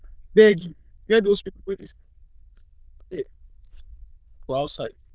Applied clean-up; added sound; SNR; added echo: neural diffusion model UNIVERSE++.